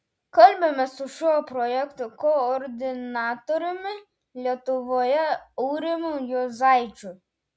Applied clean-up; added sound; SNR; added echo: none; none; none; none.